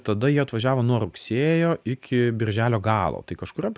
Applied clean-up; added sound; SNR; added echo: none; none; none; none.